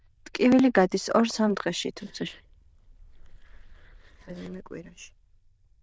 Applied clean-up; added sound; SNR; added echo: neural diffusion model UNIVERSE++.